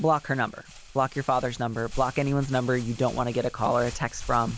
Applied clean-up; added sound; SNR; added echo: none; Crumpling, crinkling; 14 dB; none.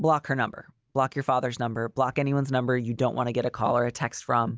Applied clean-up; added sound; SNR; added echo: none; none; none; none.